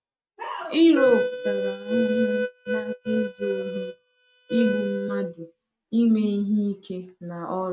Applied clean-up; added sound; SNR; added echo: neural mask model RNNoise.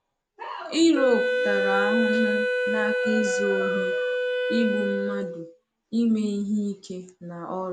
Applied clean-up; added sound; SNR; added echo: none; Wind instrument, woodwind instrument; 1 dB; none.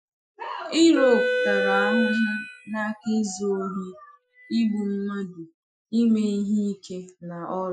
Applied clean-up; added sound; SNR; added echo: classical method Wiener filter.